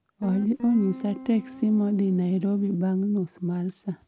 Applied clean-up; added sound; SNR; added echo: none; Guitar; 16 dB; none.